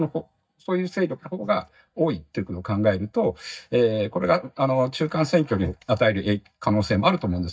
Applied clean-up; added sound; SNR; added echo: neural mask model DeepFilterNet 3.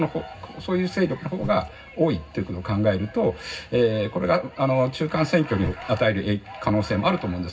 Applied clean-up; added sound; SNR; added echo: none; Whoosh, swoosh, swish; 16 dB; reverberation time 0.4 s.